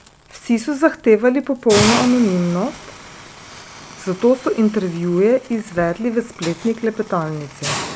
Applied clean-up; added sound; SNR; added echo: none; Hiss; 10 dB; none.